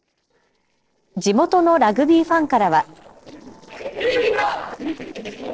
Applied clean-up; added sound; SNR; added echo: neural separator model SepFormer DNS4.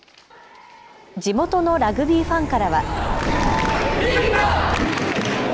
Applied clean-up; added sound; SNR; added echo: none; Car passing by; 4 dB; none.